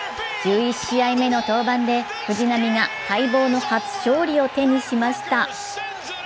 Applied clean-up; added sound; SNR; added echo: none; none; none; none.